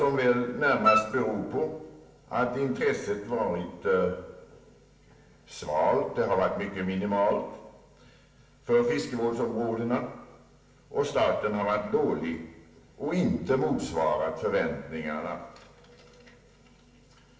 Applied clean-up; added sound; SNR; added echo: none; Wind instrument, woodwind instrument; -1 dB; reverberation time 0.9 s.